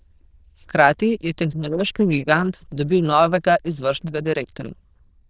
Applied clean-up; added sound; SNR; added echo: neural diffusion model UNIVERSE++.